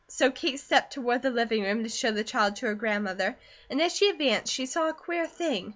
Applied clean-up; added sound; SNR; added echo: none; none; none; none.